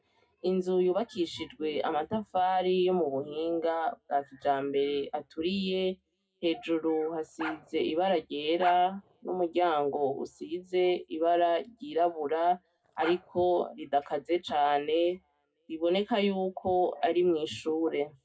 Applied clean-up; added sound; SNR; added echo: none; Bark; 14 dB; reverberation time 0.2 s.